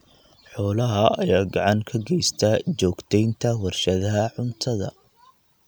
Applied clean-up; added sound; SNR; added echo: none; none; none; none.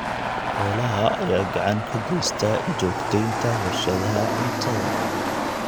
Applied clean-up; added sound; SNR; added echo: none; Aircraft + Fireworks; 1 dB; none.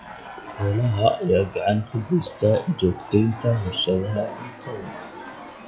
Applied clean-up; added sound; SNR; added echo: classical method log-MMSE.